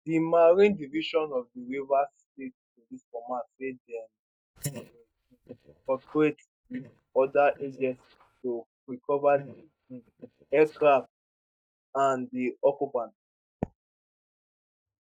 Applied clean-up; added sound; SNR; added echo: neural mask model DeepFilterNet 3.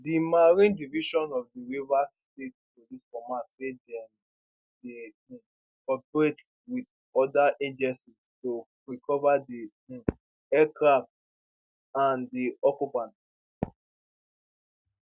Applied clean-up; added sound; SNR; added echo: none; none; none; none.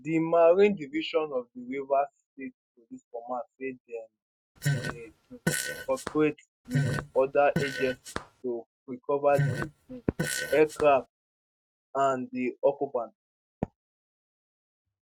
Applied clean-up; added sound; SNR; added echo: neural mask model RNNoise.